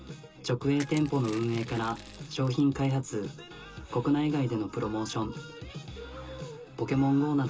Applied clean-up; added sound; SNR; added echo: none; Crushing; 20 dB; reverberation time 0.2 s.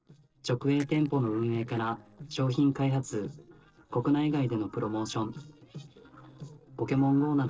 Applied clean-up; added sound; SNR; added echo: neural separator model SepFormer DNS4.